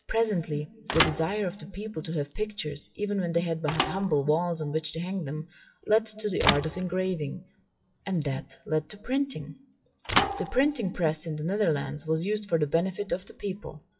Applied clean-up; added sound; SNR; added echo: classical method WPE with log-MMSE.